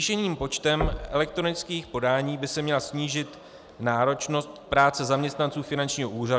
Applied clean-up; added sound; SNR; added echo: none; Knock; 11 dB; none.